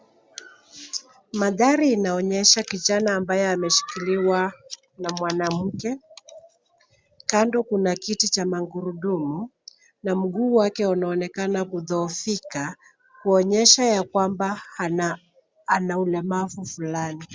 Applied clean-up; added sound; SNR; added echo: none; none; none; none.